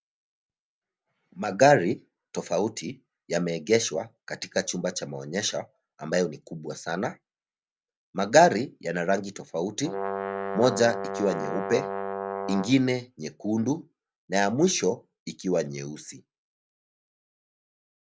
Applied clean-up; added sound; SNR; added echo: none; Brass instrument; 5 dB; none.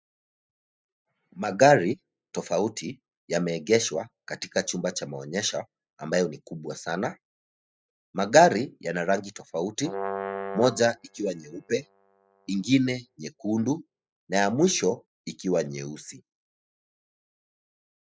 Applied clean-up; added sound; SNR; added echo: classical method spectral subtraction.